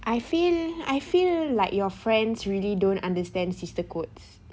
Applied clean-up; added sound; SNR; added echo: none; none; none; none.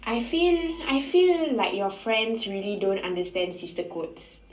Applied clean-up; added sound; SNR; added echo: none; none; none; reverberation time 0.3 s.